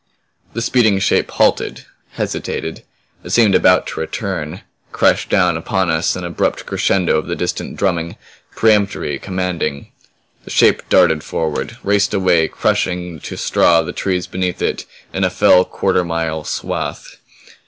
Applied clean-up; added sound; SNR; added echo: none; none; none; none.